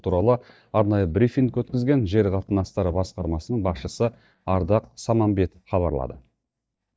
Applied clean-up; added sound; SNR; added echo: neural mask model DeepFilterNet 3.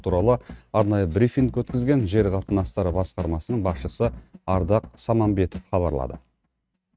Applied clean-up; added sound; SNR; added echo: neural mask model RNNoise.